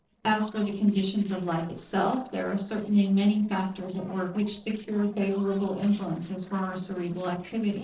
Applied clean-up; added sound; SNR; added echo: neural separator model SepFormer DNS4.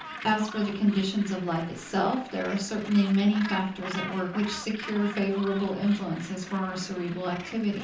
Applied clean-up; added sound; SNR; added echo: none; Gull, seagull; 13 dB; reverberation time 0.6 s.